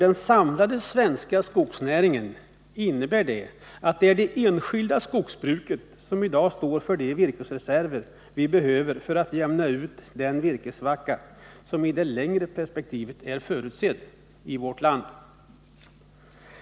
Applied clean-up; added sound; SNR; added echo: none; none; none; none.